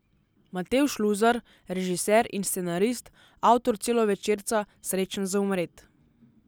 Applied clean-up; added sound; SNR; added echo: none; none; none; none.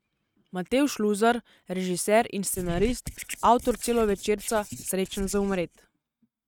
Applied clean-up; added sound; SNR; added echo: neural mask model RNNoise.